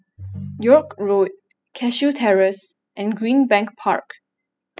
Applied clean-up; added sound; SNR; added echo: classical method spectral subtraction.